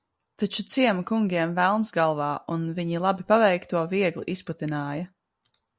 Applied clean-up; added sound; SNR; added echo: none; none; none; none.